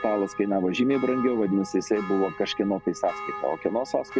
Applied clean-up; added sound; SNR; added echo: none; Church bell; 13 dB; none.